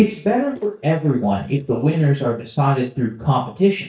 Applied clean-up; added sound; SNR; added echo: neural mask model DeepFilterNet 3.